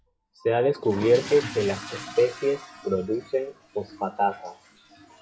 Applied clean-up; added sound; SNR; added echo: classical method WPE with log-MMSE.